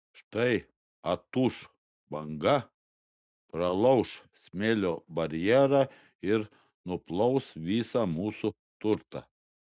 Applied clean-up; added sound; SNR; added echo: none; none; none; none.